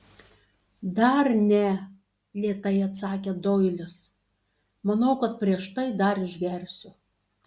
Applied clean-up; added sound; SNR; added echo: none; none; none; none.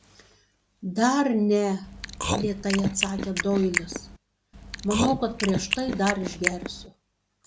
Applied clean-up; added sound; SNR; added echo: none; Chewing, mastication; 3 dB; none.